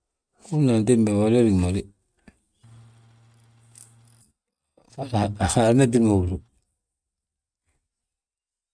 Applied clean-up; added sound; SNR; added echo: neural mask model RNNoise.